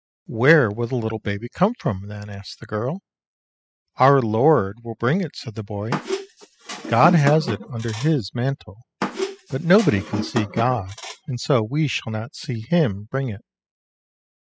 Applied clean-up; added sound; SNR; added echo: classical method spectral subtraction.